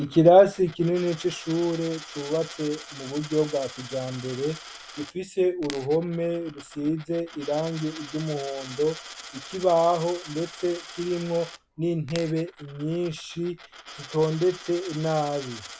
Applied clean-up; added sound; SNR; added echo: none; Coin (dropping); 17 dB; none.